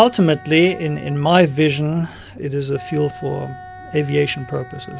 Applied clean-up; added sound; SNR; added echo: none; Wind instrument, woodwind instrument; 19 dB; none.